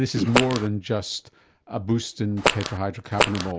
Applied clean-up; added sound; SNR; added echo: none; Fart; -2 dB; none.